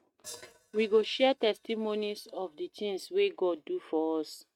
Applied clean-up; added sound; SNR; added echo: neural mask model RNNoise.